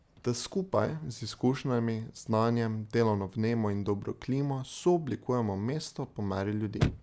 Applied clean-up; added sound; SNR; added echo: none; Chirp, tweet / Slam / Car; 12 dB; none.